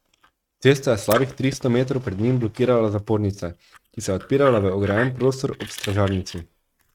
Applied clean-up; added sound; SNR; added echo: neural mask model RNNoise.